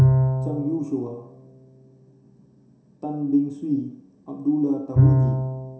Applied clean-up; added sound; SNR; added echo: none; Bowed string instrument; -4 dB; reverberation time 0.7 s.